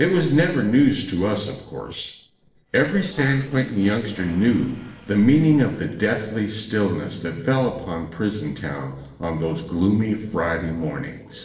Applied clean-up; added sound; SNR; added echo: neural separator model SepFormer DNS4.